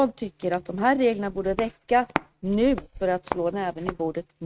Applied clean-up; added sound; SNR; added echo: neural mask model RNNoise.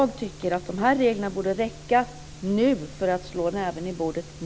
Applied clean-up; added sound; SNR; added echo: none; none; none; none.